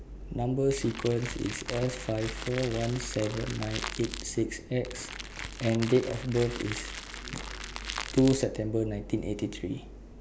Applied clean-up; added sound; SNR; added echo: none; Crackle; 10 dB; none.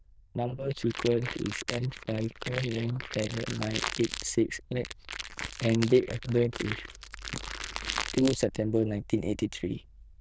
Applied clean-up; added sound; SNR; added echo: neural diffusion model UNIVERSE++.